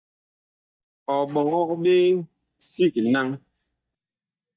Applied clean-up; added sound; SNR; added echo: neural mask model DeepFilterNet 3.